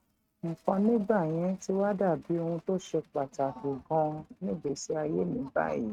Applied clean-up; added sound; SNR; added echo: neural mask model RNNoise.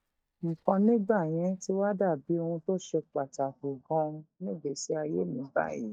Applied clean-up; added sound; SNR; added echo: neural mask model DeepFilterNet 3.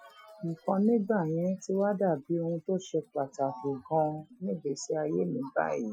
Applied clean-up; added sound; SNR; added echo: classical method Wiener filter.